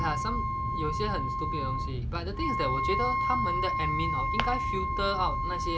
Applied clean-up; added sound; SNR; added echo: none; Wind instrument, woodwind instrument; 0 dB; none.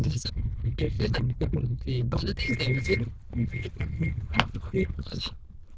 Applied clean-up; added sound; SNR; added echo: neural diffusion model UNIVERSE++.